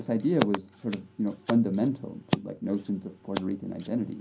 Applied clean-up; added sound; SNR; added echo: none; Scissors; 7 dB; reverberation time 0.3 s.